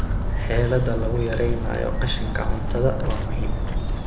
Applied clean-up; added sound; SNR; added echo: none; Walk, footsteps; -3 dB; reverberation time 0.8 s.